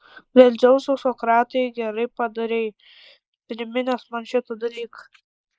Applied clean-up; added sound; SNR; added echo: neural mask model Resemble Enhance denoiser.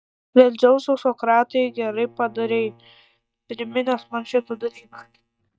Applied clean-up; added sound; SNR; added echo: neural mask model DeepFilterNet 3.